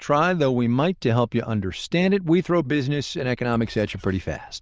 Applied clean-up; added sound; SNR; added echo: neural diffusion model UNIVERSE++.